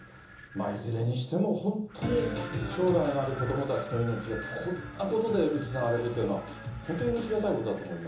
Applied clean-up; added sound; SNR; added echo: none; Wind; 16 dB; reverberation time 1.2 s.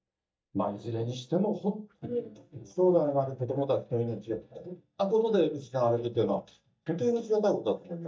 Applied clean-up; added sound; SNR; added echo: neural mask model DeepFilterNet 3.